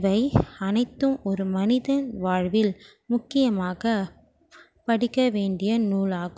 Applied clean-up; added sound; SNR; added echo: none; none; none; none.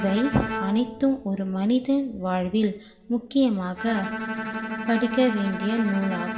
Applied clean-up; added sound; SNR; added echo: none; Bowed string instrument; 8 dB; reverberation time 0.7 s.